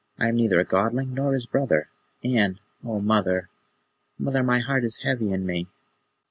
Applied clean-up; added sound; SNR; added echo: none; none; none; none.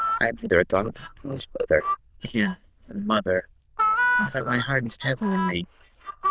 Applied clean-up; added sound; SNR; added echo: neural diffusion model UNIVERSE++.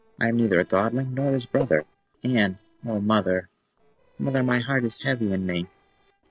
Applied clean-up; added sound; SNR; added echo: neural separator model SepFormer DNS4.